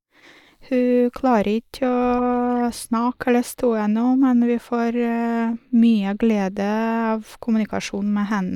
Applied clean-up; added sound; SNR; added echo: neural mask model DeepFilterNet 3.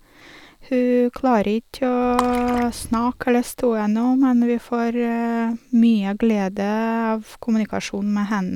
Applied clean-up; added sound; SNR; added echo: none; Water / Splash, splatter; 12 dB; none.